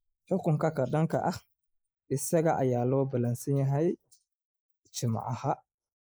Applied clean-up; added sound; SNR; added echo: neural mask model Resemble Enhance denoiser.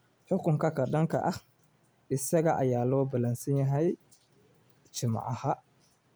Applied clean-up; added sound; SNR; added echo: none; none; none; none.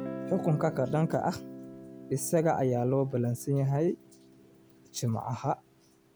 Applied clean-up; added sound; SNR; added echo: none; Guitar; 13 dB; none.